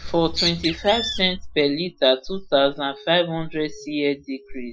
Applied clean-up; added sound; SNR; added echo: classical method Wiener filter.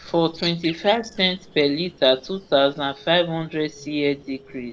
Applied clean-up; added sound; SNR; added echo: neural separator model SepFormer DNS4.